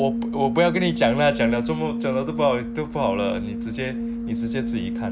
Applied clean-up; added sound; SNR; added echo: none; Brass instrument; 3 dB; none.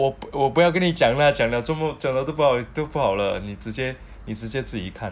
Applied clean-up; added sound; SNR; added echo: none; none; none; none.